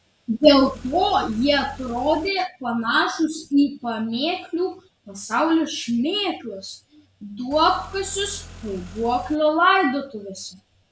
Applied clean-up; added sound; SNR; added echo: none; Car; 17 dB; none.